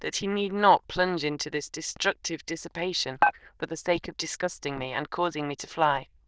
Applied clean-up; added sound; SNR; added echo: neural diffusion model UNIVERSE++.